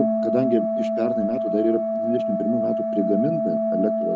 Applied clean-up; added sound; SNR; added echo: none; Organ; -2 dB; none.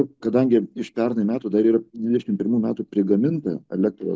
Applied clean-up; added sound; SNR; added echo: none; none; none; none.